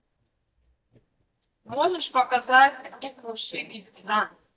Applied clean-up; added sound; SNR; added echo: neural mask model DeepFilterNet 3.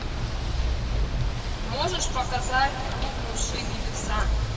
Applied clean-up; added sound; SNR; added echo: none; Ocean / Boat, Water vehicle; 10 dB; reverberation time 1.7 s.